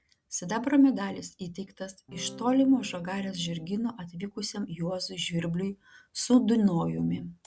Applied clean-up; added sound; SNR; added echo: none; Electric guitar / Strum; 17 dB; none.